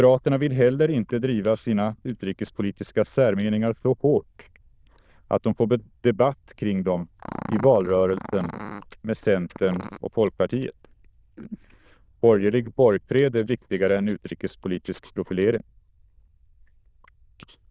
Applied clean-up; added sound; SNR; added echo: neural diffusion model UNIVERSE++.